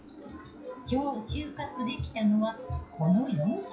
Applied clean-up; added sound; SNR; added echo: classical method WPE with log-MMSE.